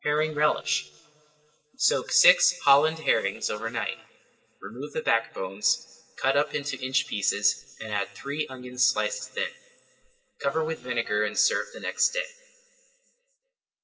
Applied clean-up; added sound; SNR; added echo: neural separator model SepFormer DNS4.